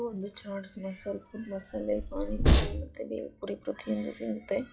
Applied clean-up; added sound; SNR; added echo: classical method WPE with log-MMSE.